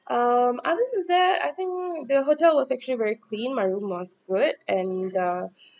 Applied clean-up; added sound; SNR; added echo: none; none; none; none.